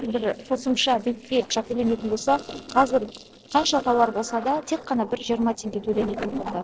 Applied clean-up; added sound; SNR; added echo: neural separator model SepFormer DNS4.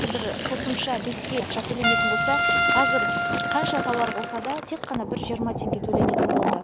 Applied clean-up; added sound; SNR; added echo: none; Fill (with liquid) + Trumpet; -4 dB; none.